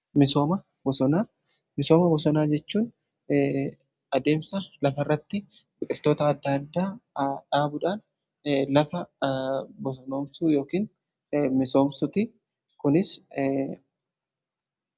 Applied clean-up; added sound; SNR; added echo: none; none; none; none.